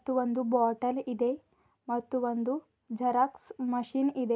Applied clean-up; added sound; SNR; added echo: none; none; none; none.